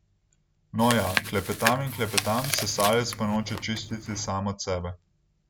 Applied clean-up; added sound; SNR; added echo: none; Chewing, mastication; 4 dB; none.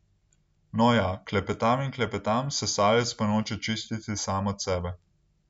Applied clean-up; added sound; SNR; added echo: none; none; none; none.